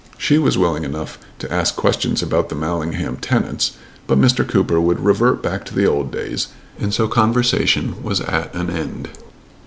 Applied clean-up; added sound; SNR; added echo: none; none; none; none.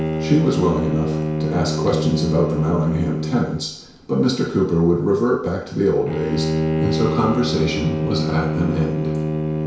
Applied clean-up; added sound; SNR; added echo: none; Bowed string instrument; 2 dB; reverberation time 0.6 s.